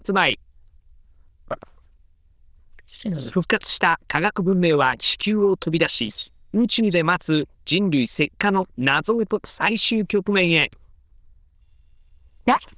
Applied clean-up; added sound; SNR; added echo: neural diffusion model UNIVERSE++.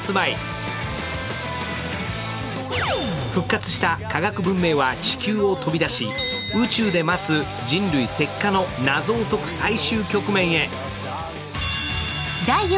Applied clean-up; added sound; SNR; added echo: none; none; none; none.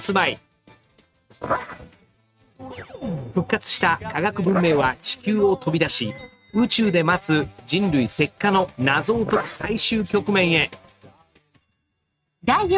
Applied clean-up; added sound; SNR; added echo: neural mask model RNNoise.